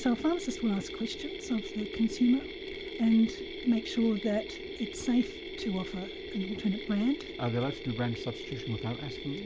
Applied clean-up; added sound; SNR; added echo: none; Mechanisms; 9 dB; none.